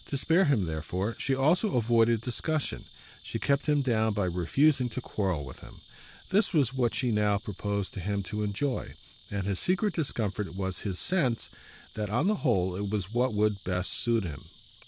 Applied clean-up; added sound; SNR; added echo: none; Insect; 11 dB; none.